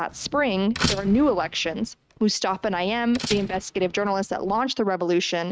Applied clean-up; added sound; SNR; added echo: neural mask model RNNoise.